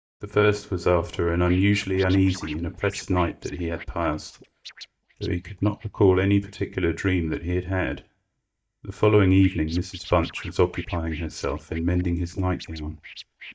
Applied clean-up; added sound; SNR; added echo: neural mask model DeepFilterNet 3.